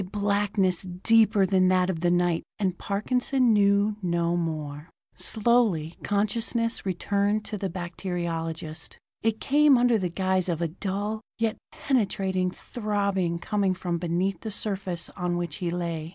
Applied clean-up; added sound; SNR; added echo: none; none; none; none.